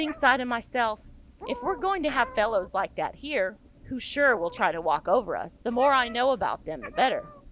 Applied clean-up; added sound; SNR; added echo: none; Meow; 18 dB; none.